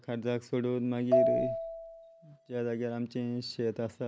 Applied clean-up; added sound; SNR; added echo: none; Marimba, xylophone; -1 dB; none.